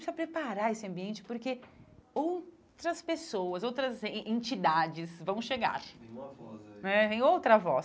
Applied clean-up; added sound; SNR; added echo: none; none; none; none.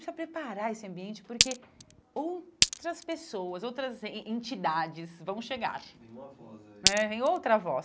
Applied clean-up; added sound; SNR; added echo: none; Glass; -3 dB; none.